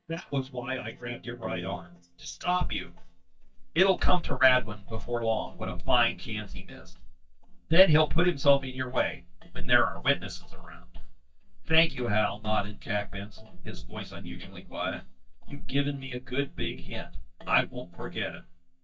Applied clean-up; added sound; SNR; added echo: neural mask model DeepFilterNet 3.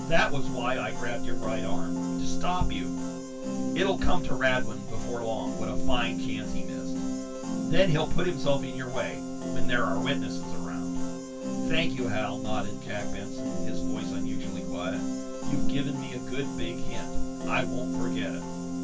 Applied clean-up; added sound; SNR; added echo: none; Piano; 5 dB; reverberation time 0.1 s.